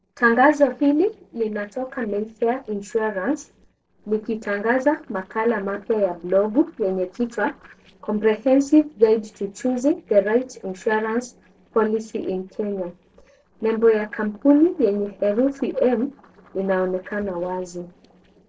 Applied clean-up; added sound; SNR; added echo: neural separator model SepFormer DNS4.